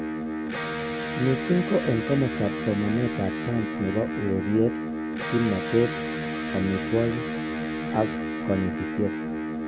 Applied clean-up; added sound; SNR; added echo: none; Electric guitar; 2 dB; none.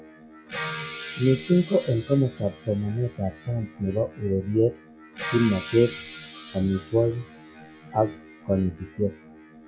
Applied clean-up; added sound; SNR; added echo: classical method log-MMSE.